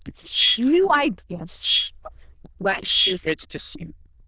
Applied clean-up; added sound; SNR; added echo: neural diffusion model UNIVERSE++.